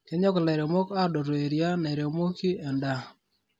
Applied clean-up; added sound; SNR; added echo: none; none; none; none.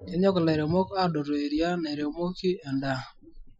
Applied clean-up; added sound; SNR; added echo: classical method Wiener filter.